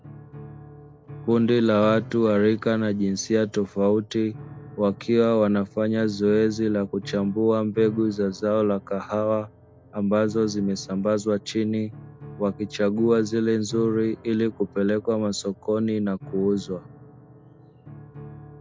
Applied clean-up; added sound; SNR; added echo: none; Piano; 19 dB; none.